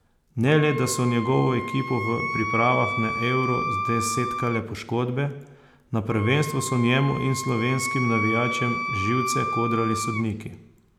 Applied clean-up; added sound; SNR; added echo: none; Wind instrument, woodwind instrument; 5 dB; none.